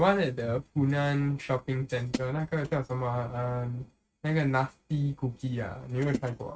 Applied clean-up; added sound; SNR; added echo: neural mask model RNNoise.